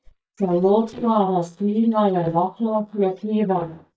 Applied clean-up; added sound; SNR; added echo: neural mask model DeepFilterNet 3.